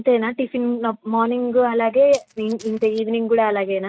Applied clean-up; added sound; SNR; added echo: neural mask model RNNoise.